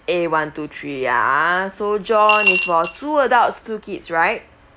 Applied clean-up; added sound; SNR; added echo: none; Coin (dropping) / Glass; 1 dB; none.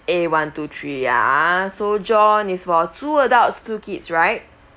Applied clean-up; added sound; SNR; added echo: none; none; none; none.